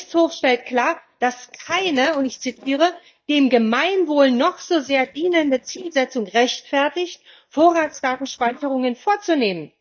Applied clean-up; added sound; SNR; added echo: neural mask model DeepFilterNet 3.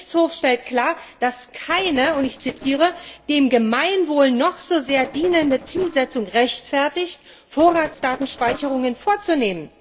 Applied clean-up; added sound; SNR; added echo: neural separator model SepFormer DNS4.